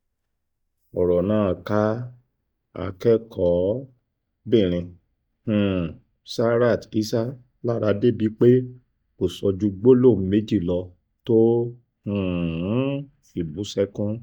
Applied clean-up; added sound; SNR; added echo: neural mask model DeepFilterNet 3.